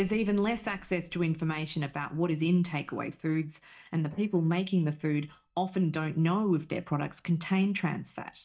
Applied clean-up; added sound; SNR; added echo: neural mask model DeepFilterNet 3.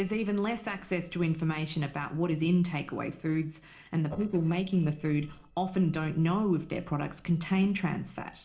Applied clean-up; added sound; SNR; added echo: neural separator model SepFormer DNS4.